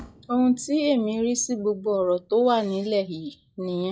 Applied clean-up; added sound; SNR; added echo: classical method log-MMSE.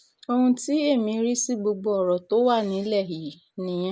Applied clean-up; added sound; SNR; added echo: none; none; none; none.